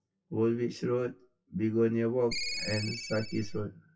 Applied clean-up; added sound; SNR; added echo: classical method WPE with log-MMSE.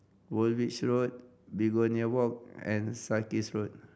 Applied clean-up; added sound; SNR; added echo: none; none; none; none.